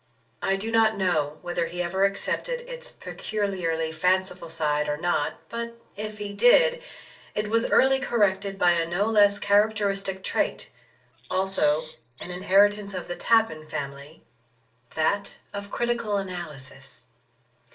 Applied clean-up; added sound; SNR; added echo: neural separator model SepFormer DNS4.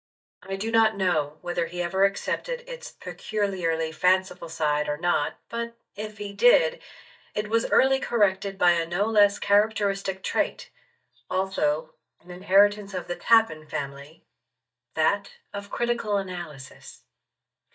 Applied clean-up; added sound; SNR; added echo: neural mask model DeepFilterNet 3.